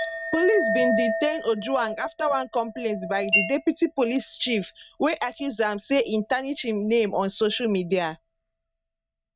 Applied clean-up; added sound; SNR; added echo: neural mask model RNNoise.